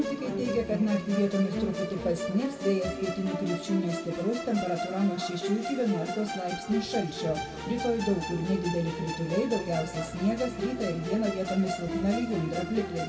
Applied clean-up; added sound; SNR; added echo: none; Musical instrument; 6 dB; reverberation time 2.1 s.